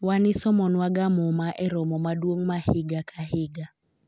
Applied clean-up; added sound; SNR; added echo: none; none; none; none.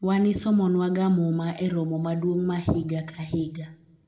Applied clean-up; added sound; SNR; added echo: none; none; none; reverberation time 0.5 s.